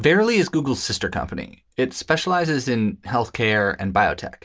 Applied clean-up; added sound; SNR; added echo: none; none; none; none.